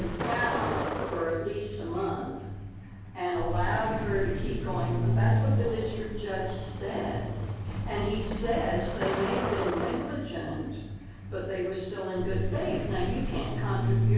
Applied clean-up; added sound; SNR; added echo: none; Truck; -1 dB; reverberation time 1.3 s.